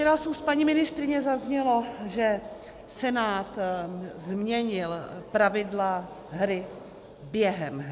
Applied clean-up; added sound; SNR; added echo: none; none; none; none.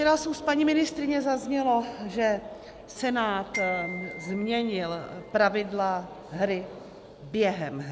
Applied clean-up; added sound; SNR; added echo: none; Glockenspiel; 12 dB; none.